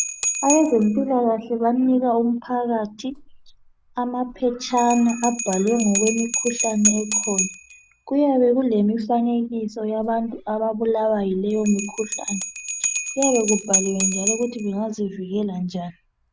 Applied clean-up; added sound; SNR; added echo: none; Bell; 7 dB; none.